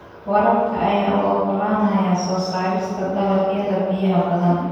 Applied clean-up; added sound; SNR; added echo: none; none; none; reverberation time 1.2 s.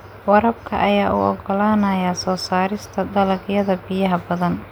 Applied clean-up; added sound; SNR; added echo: none; none; none; none.